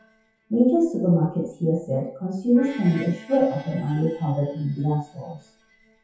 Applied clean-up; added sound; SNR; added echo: classical method WPE with log-MMSE.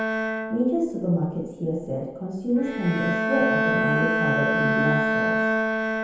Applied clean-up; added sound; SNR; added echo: none; Bowed string instrument; -1 dB; reverberation time 0.9 s.